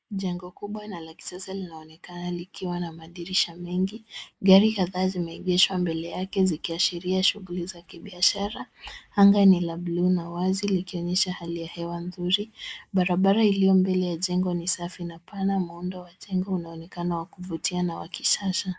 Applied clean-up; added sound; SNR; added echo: neural mask model Resemble Enhance denoiser.